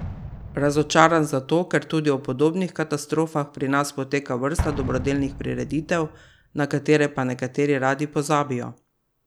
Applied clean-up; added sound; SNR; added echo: none; Explosion; 14 dB; none.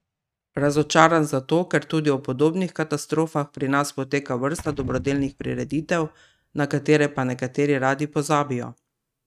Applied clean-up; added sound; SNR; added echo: neural mask model RNNoise.